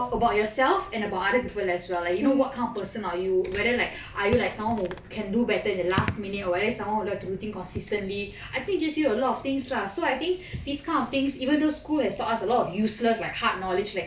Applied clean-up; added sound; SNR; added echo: none; none; none; none.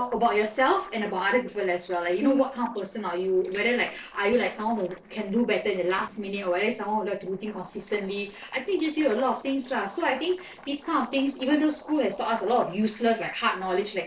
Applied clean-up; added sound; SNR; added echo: neural separator model SepFormer DNS4.